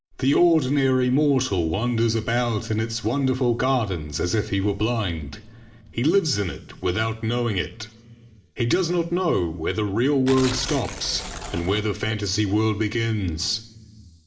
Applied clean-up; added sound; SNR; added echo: none; Tearing; 10 dB; reverberation time 2.4 s.